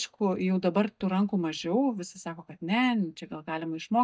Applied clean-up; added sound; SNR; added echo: neural mask model DeepFilterNet 3.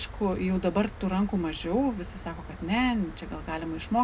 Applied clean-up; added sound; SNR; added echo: none; Cricket; 12 dB; reverberation time 0.2 s.